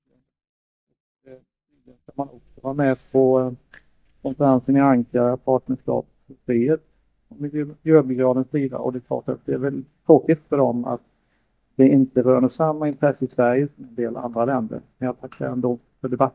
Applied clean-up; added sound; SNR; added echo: neural mask model DeepFilterNet 3.